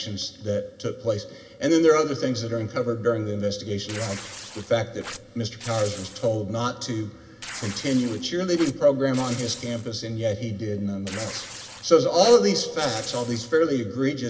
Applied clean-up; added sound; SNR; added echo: none; Tearing; 15 dB; reverberation time 0.4 s.